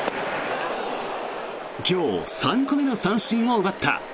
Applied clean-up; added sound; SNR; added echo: none; none; none; none.